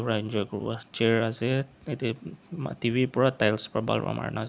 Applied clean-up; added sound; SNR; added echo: none; none; none; none.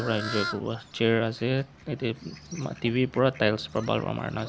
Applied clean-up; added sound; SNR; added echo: none; Fowl; 13 dB; none.